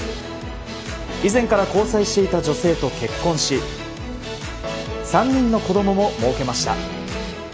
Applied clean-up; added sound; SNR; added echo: none; none; none; none.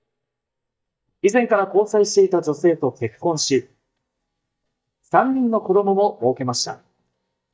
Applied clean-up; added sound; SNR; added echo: neural mask model DeepFilterNet 3.